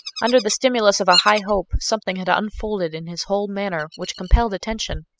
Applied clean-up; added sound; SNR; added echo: classical method spectral subtraction.